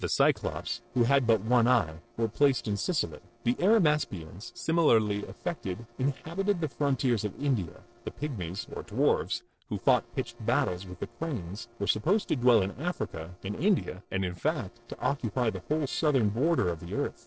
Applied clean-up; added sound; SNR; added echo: neural separator model SepFormer DNS4.